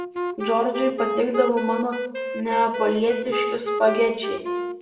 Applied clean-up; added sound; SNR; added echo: none; Wind instrument, woodwind instrument; 5 dB; reverberation time 0.7 s.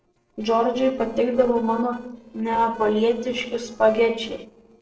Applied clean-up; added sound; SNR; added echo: neural separator model SepFormer DNS4.